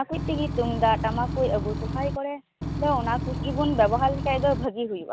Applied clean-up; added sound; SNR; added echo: none; Engine / Truck / Car; 3 dB; none.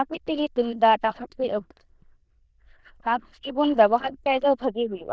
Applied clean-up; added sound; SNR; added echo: neural diffusion model UNIVERSE++.